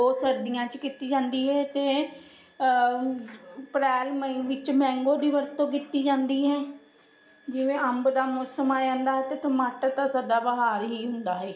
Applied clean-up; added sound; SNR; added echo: none; none; none; none.